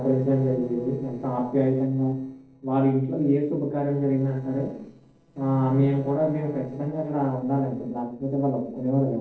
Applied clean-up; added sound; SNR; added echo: neural separator model SepFormer DNS4.